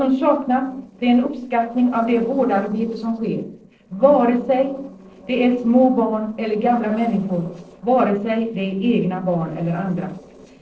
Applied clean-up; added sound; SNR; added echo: neural separator model SepFormer DNS4.